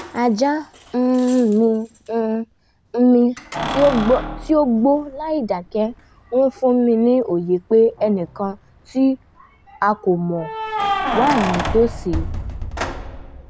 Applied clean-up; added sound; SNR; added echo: none; Keys jangling; 10 dB; none.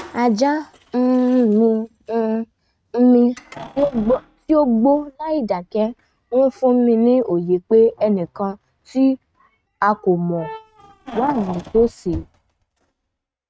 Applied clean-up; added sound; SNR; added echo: neural mask model RNNoise.